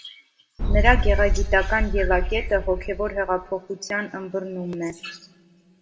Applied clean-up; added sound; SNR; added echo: none; Boom; -3 dB; reverberation time 0.4 s.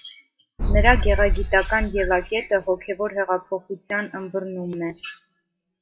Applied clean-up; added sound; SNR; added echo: classical method WPE with log-MMSE.